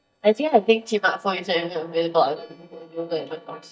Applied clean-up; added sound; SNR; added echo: neural mask model DeepFilterNet 3.